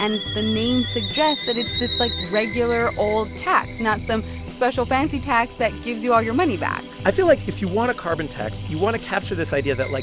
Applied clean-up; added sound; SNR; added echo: none; Boiling / Alarm; 11 dB; none.